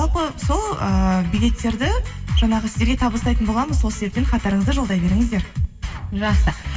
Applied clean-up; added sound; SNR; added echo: none; none; none; reverberation time 0.8 s.